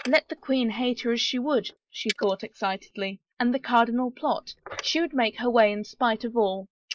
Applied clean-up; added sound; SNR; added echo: neural mask model Resemble Enhance denoiser.